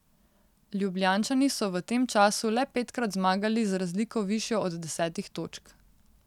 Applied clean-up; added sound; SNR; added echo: none; none; none; none.